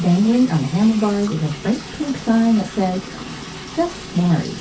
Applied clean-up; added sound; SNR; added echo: none; Liquid; 16 dB; reverberation time 0.3 s.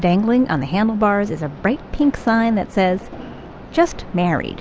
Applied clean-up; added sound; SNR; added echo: none; none; none; none.